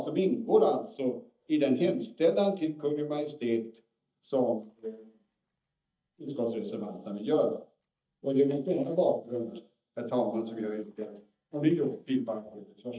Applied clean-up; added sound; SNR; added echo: neural mask model DeepFilterNet 3.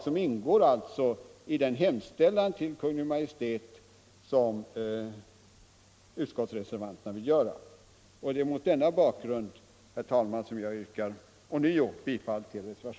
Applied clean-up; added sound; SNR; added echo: none; none; none; none.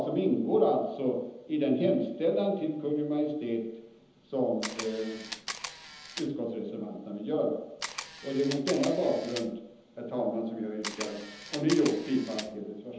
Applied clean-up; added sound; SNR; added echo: none; Camera; 10 dB; reverberation time 0.9 s.